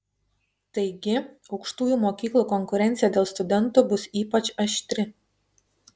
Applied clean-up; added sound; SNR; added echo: none; none; none; none.